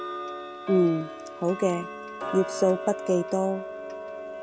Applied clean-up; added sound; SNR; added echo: none; Tick-tock; 8 dB; none.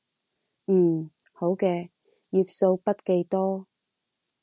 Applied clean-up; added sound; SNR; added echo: none; none; none; none.